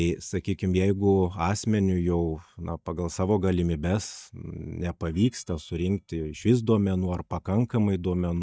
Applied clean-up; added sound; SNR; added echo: neural mask model DeepFilterNet 3.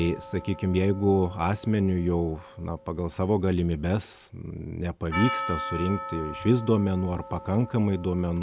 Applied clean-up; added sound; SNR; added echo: none; Percussion; 13 dB; none.